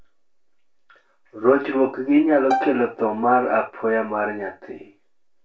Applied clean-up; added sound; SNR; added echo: none; Bowed string instrument; 5 dB; reverberation time 0.2 s.